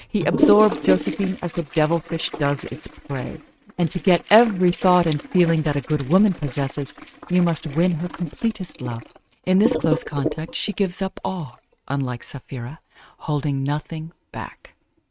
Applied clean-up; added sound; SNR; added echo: neural mask model RNNoise.